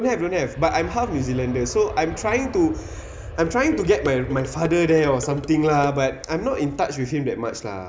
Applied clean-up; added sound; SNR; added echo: none; Aircraft + Dishes, pots, and pans; 13 dB; none.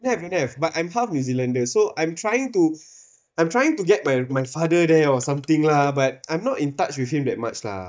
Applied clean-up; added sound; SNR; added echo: neural mask model DeepFilterNet 3.